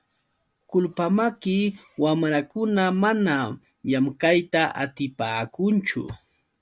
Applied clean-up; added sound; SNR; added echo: none; none; none; none.